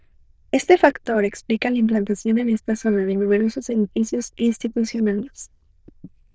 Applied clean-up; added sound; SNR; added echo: neural diffusion model UNIVERSE++.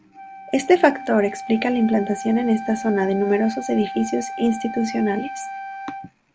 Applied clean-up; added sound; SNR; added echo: none; Wind instrument, woodwind instrument; 11 dB; none.